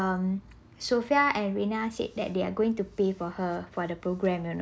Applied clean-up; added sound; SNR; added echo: none; none; none; none.